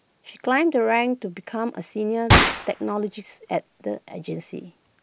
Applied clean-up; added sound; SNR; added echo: none; Gunshot, gunfire; -2 dB; none.